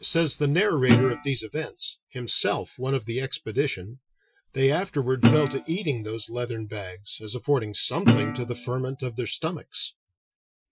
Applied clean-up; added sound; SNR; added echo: classical method Wiener filter.